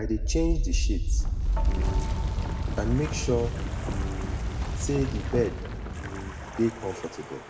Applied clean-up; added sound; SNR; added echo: none; Wind; -4 dB; reverberation time 1.2 s.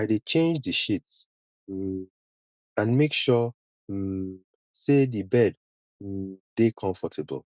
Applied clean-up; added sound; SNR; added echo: none; none; none; none.